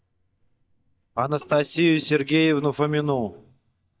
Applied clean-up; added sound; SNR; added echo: neural mask model DeepFilterNet 3.